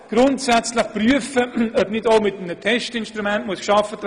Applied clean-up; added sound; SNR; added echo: none; none; none; none.